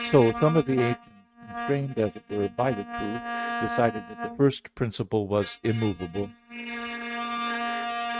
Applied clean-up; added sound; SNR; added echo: neural mask model RNNoise.